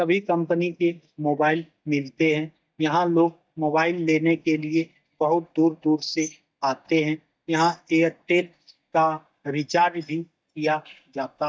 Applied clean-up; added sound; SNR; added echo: neural mask model DeepFilterNet 3.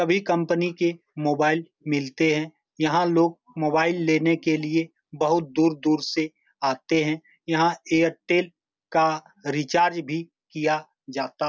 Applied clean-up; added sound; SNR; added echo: none; none; none; none.